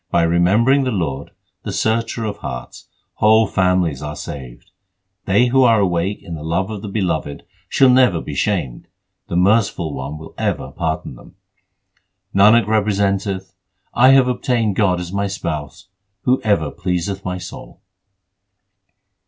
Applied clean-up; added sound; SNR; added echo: none; none; none; none.